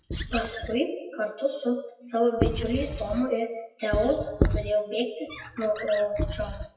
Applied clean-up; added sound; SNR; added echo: classical method WPE with log-MMSE.